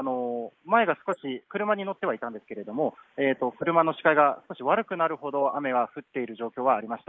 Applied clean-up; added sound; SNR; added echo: neural mask model Resemble Enhance denoiser.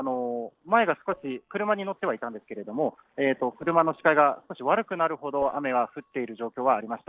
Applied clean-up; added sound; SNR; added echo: neural separator model SepFormer DNS4.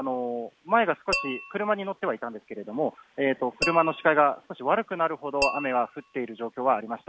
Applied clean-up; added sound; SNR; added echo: none; Tap / Glass; 9 dB; none.